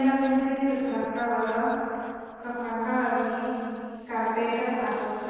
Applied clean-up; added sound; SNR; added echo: neural separator model SepFormer DNS4.